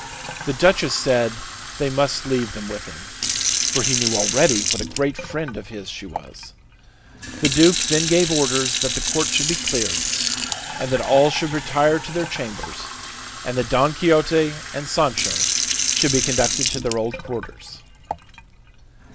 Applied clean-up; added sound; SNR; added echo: none; Fill (with liquid) / Sink (filling or washing); 3 dB; none.